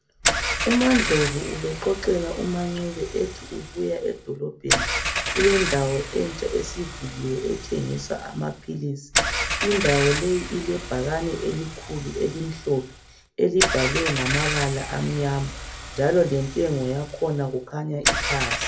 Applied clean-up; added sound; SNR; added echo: none; Engine / Car; 3 dB; reverberation time 0.3 s.